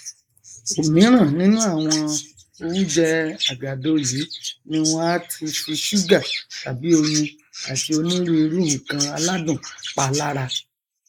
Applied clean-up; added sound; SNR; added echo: neural mask model Resemble Enhance denoiser.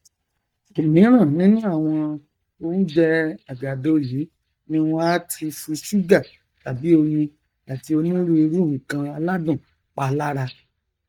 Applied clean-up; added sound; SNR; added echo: neural mask model DeepFilterNet 3.